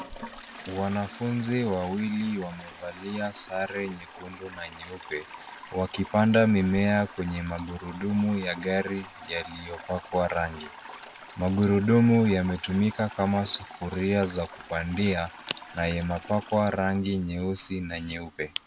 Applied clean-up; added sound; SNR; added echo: none; Toilet flush; 17 dB; none.